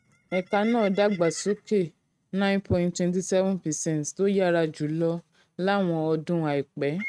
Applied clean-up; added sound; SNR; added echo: neural mask model RNNoise.